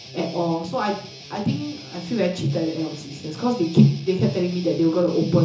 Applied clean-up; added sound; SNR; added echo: none; Guitar; 18 dB; reverberation time 0.7 s.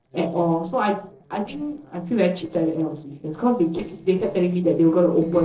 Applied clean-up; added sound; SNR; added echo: neural separator model SepFormer DNS4.